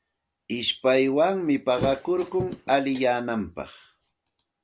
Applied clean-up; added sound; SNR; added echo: none; Thump, thud; 13 dB; none.